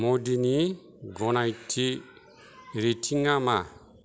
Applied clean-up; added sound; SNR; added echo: none; none; none; none.